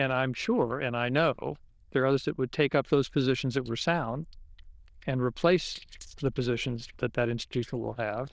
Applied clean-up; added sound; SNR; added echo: neural diffusion model UNIVERSE++.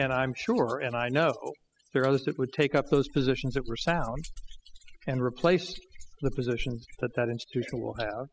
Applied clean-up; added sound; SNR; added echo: classical method spectral subtraction.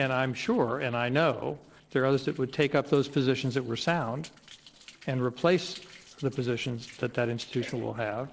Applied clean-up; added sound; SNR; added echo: neural separator model SepFormer DNS4.